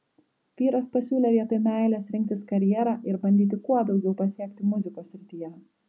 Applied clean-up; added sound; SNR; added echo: none; none; none; none.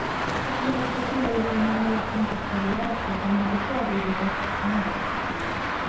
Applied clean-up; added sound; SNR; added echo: none; Traffic noise, roadway noise; 0 dB; reverberation time 0.7 s.